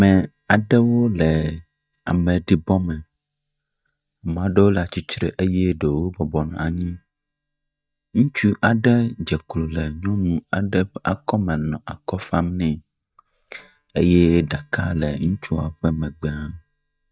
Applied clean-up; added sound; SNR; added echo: neural mask model DeepFilterNet 3.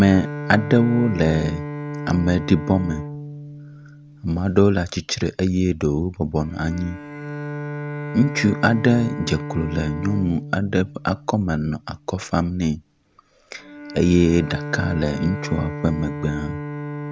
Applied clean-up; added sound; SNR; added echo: none; Bowed string instrument; 10 dB; none.